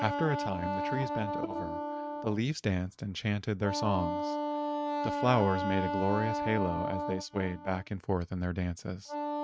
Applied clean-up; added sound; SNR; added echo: neural mask model RNNoise.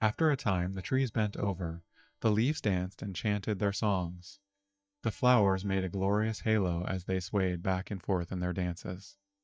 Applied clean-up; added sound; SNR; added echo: neural mask model DeepFilterNet 3.